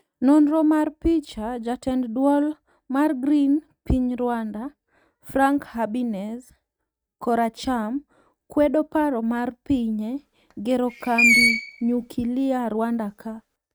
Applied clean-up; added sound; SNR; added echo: neural mask model RNNoise.